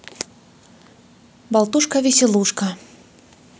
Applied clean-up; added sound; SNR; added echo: none; none; none; none.